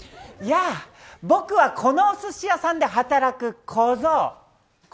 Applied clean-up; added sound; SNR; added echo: none; none; none; none.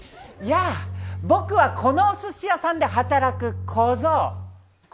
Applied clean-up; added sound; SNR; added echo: none; Bowed string instrument; 10 dB; none.